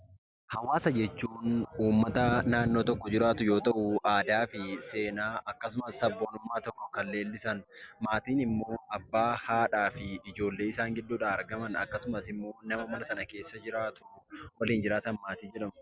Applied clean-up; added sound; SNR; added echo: none; none; none; none.